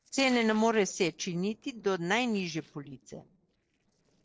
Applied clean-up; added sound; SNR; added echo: neural separator model SepFormer DNS4.